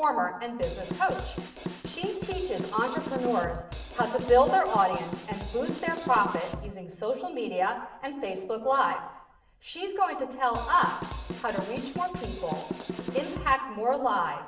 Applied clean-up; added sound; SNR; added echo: none; Drum kit; 8 dB; reverberation time 0.8 s.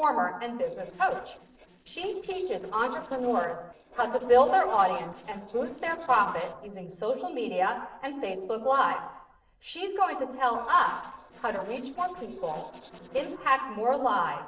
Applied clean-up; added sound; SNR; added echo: neural separator model SepFormer DNS4.